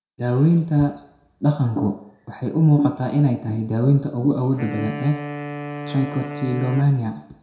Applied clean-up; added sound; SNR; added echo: none; Wind instrument, woodwind instrument; 11 dB; reverberation time 0.6 s.